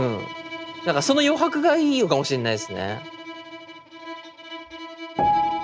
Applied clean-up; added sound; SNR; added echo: none; Bowed string instrument; 13 dB; none.